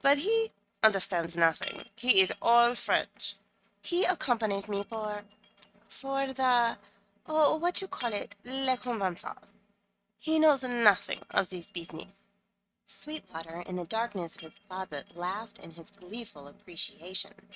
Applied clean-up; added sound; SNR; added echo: neural mask model RNNoise.